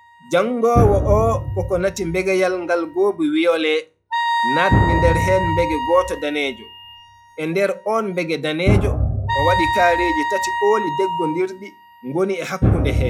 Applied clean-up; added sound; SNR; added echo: classical method log-MMSE.